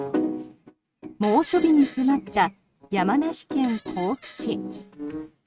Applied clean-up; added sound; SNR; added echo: neural mask model RNNoise.